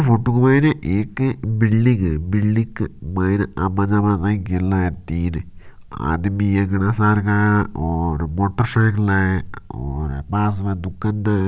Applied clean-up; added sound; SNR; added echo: none; none; none; none.